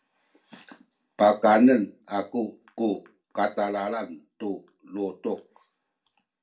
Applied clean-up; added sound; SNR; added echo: none; none; none; reverberation time 0.2 s.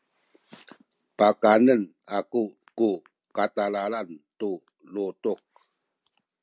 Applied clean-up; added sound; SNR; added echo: none; none; none; none.